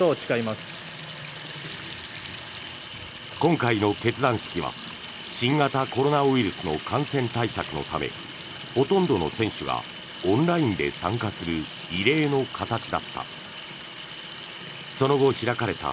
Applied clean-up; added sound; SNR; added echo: none; Sink (filling or washing) / Water tap, faucet; 10 dB; none.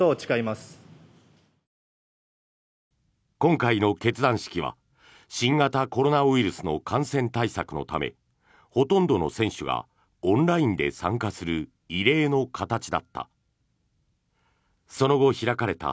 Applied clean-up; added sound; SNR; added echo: none; none; none; none.